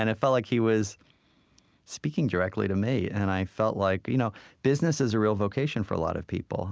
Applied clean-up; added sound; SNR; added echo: none; none; none; none.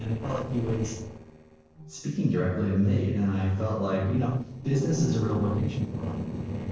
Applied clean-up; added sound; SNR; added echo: neural separator model SepFormer DNS4.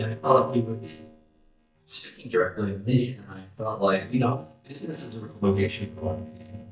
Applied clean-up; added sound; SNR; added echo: neural mask model DeepFilterNet 3.